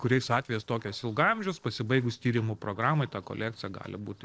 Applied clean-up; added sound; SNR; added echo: neural separator model SepFormer DNS4.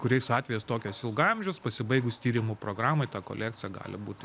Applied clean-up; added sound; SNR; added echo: none; none; none; none.